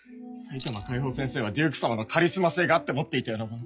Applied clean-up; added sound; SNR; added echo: classical method log-MMSE.